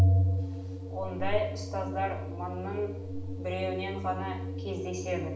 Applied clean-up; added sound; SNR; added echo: none; Organ; -4 dB; reverberation time 0.6 s.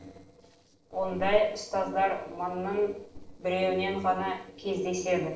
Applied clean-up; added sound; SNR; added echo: neural separator model SepFormer DNS4.